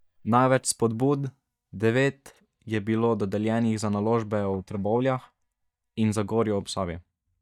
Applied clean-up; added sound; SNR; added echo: neural mask model DeepFilterNet 3.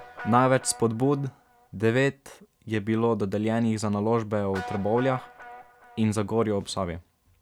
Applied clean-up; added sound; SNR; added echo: none; Guitar; 18 dB; none.